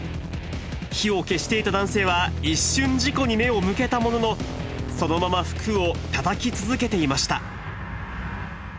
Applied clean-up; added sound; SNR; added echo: none; none; none; none.